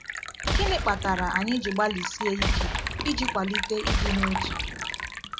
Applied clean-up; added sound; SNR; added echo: none; Boom + Liquid; -1 dB; none.